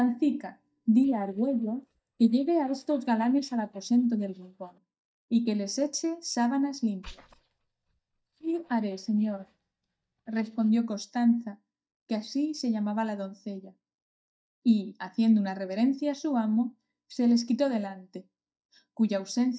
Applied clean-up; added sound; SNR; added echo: neural mask model DeepFilterNet 3.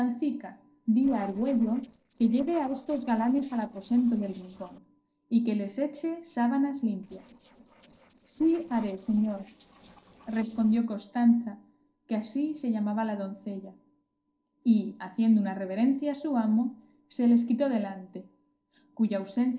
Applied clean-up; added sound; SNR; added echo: neural separator model SepFormer DNS4.